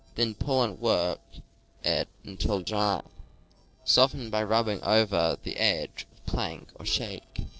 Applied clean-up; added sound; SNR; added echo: neural separator model SepFormer DNS4.